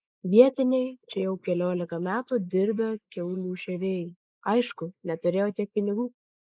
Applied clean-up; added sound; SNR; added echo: neural mask model Resemble Enhance denoiser.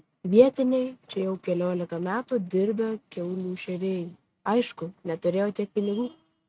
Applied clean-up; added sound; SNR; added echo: neural mask model RNNoise.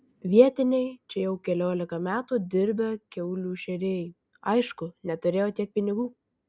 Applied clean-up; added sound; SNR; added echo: none; none; none; none.